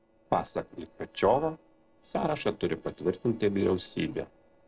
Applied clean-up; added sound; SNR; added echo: neural separator model SepFormer DNS4.